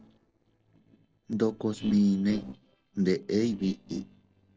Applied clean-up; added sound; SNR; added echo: neural separator model SepFormer DNS4.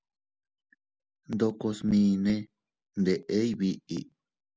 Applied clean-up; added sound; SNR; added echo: none; none; none; none.